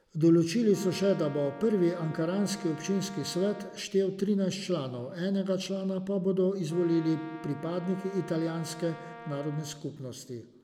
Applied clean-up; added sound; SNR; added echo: none; Brass instrument; 17 dB; none.